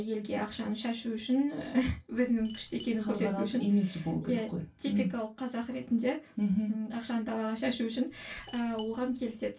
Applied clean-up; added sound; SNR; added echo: none; Coin (dropping); 12 dB; reverberation time 0.2 s.